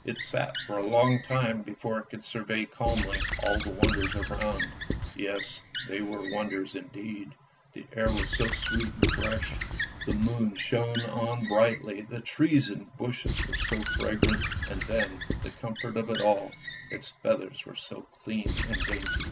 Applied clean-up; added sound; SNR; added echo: none; Squeak / Writing; 2 dB; none.